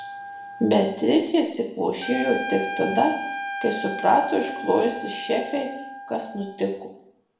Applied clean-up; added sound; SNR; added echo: none; Trumpet; 9 dB; reverberation time 0.6 s.